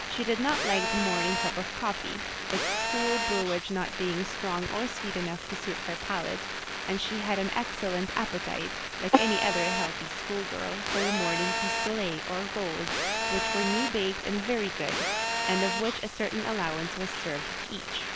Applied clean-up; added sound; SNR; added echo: none; Telephone; -1 dB; none.